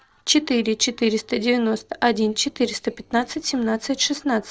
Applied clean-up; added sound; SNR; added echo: neural separator model SepFormer DNS4.